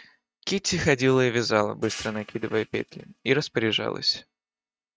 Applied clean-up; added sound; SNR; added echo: neural mask model RNNoise.